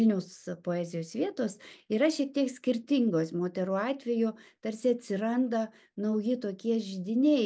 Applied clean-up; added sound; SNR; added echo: none; none; none; none.